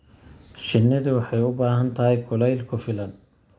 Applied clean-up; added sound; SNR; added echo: none; none; none; none.